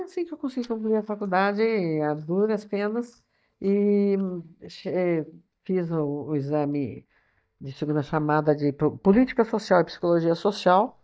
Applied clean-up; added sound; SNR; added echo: neural mask model DeepFilterNet 3.